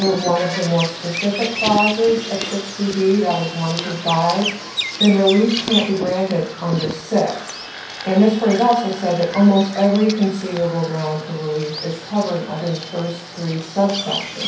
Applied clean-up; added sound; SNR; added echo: none; Bird vocalization, bird call, bird song; 9 dB; reverberation time 0.6 s.